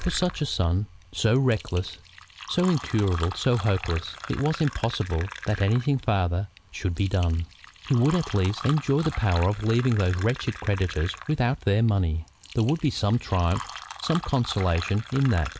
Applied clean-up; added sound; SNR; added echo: none; Fill (with liquid); 15 dB; none.